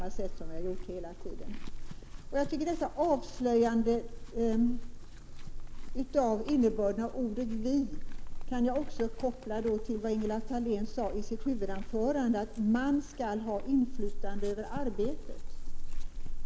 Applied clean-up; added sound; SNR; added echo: none; Chewing, mastication / Livestock, farm animals, working animals; 2 dB; none.